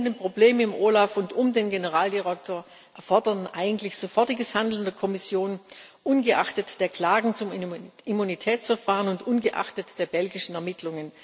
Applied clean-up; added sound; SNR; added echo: none; none; none; none.